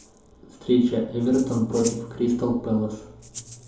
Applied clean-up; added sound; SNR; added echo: none; Rattle (instrument); 19 dB; reverberation time 2.6 s.